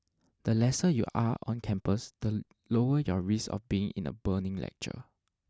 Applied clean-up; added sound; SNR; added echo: none; none; none; none.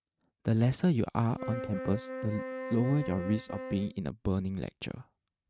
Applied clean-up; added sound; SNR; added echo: neural mask model RNNoise.